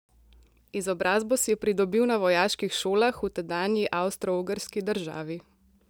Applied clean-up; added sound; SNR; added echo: none; none; none; none.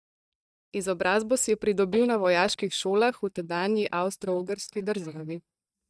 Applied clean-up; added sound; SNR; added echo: neural mask model DeepFilterNet 3.